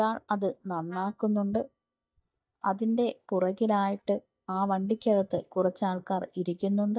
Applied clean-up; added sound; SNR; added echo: neural mask model DeepFilterNet 3.